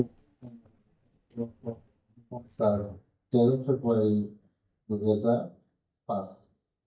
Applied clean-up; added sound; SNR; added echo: neural mask model DeepFilterNet 3.